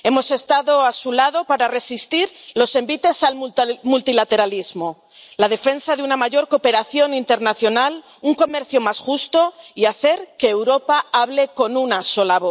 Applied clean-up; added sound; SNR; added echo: none; none; none; none.